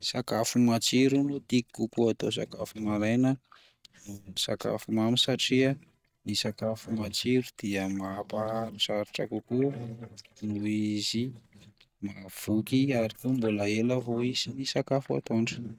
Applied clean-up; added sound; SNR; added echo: neural mask model DeepFilterNet 3.